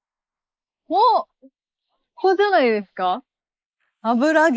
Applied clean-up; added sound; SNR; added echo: neural mask model Resemble Enhance denoiser.